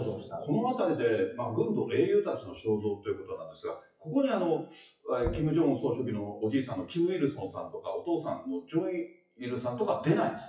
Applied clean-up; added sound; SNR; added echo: classical method WPE with log-MMSE.